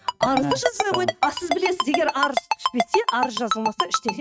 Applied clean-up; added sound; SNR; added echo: neural mask model RNNoise.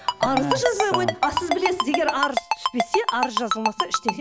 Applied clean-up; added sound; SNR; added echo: none; Ringtone; 0 dB; none.